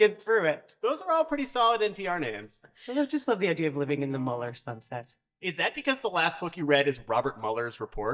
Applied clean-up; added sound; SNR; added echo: neural mask model DeepFilterNet 3.